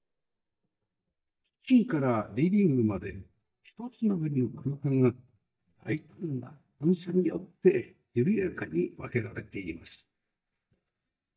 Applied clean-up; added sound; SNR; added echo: neural mask model DeepFilterNet 3.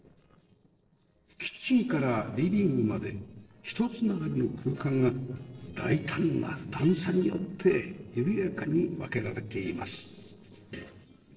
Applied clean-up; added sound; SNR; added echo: neural separator model SepFormer DNS4.